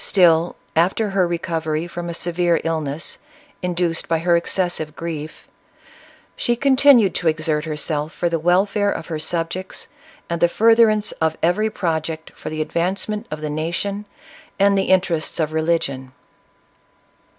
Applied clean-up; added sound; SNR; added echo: none; none; none; none.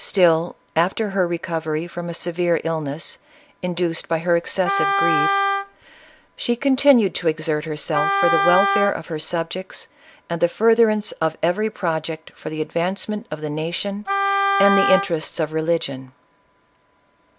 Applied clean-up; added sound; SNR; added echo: none; Wind instrument, woodwind instrument; 0 dB; none.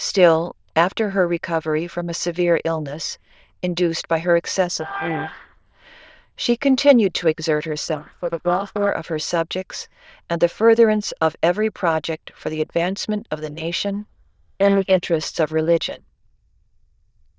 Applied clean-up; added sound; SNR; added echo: neural diffusion model UNIVERSE++.